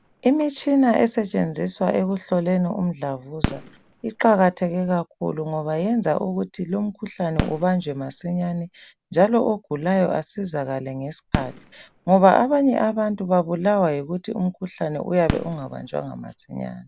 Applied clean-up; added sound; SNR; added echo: none; Fireworks; 14 dB; none.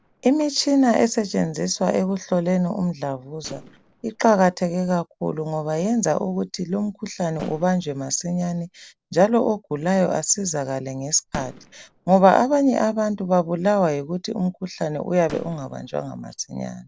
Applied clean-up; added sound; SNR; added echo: neural separator model SepFormer DNS4.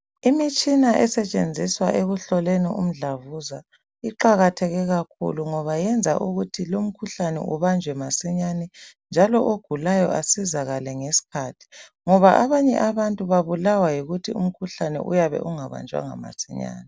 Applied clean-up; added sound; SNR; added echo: none; none; none; none.